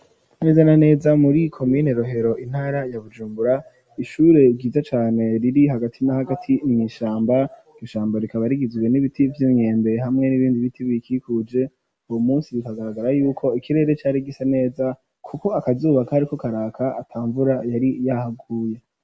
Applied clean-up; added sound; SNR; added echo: none; none; none; none.